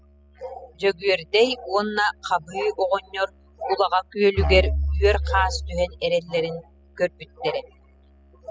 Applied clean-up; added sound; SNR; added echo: classical method spectral subtraction.